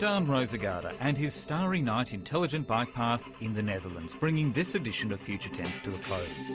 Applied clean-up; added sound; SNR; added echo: none; Glass / Engine / Car; 17 dB; none.